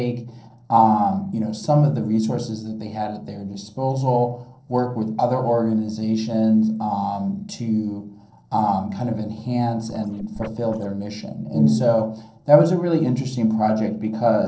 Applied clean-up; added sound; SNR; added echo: neural separator model SepFormer DNS4.